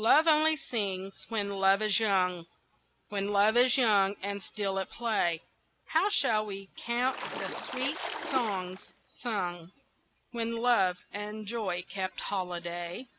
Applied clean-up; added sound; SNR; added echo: none; Splash, splatter; 8 dB; none.